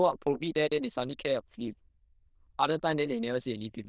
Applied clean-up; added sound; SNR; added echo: neural diffusion model UNIVERSE++.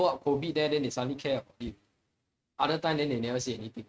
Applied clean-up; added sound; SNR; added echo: neural mask model RNNoise.